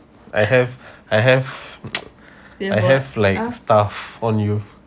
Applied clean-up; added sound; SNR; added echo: none; none; none; none.